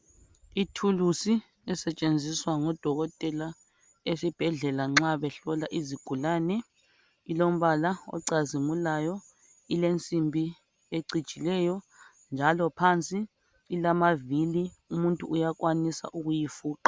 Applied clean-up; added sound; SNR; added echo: none; none; none; none.